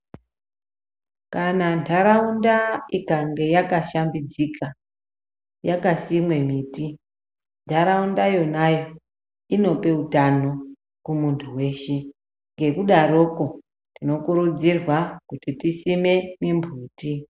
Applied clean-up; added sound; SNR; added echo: none; none; none; none.